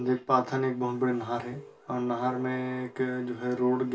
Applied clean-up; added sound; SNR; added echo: none; none; none; reverberation time 0.2 s.